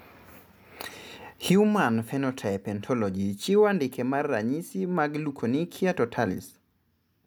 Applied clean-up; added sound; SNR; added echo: none; none; none; none.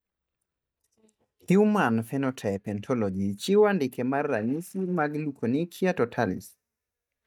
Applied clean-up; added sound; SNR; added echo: neural mask model DeepFilterNet 3.